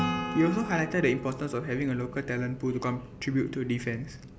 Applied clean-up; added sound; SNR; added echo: none; Acoustic guitar / Strum; 9 dB; none.